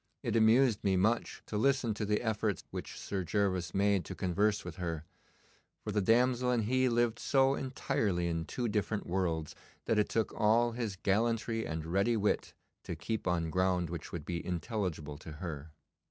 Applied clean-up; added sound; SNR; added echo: none; none; none; none.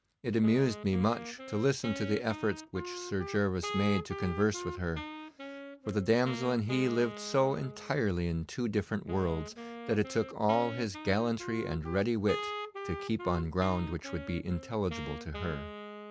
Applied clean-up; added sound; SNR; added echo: none; Wind instrument, woodwind instrument; 11 dB; none.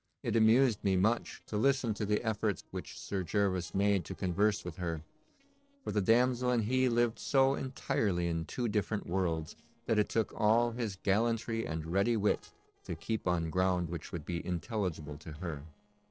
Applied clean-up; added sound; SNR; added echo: neural separator model SepFormer DNS4.